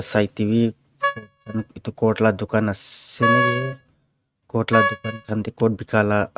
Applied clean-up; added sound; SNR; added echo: neural mask model RNNoise.